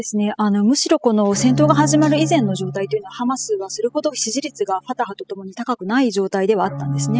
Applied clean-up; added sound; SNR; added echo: classical method spectral subtraction.